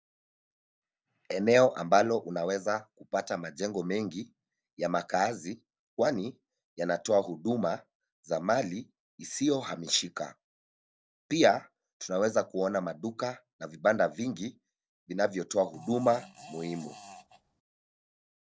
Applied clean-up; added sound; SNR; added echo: neural separator model SepFormer DNS4.